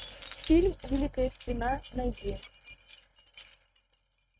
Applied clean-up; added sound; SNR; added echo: neural mask model RNNoise.